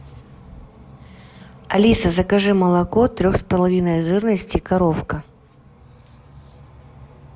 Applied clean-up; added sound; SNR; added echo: none; none; none; none.